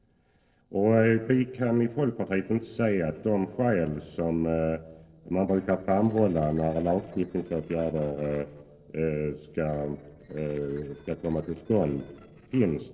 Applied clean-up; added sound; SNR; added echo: neural separator model SepFormer DNS4.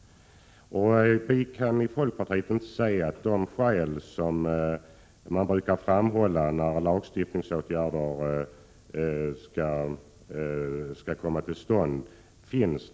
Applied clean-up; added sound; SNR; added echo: none; none; none; none.